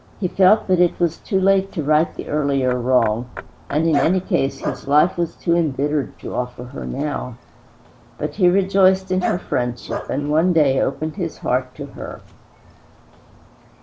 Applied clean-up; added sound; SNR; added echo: none; Dog + Knock / Wood; 15 dB; none.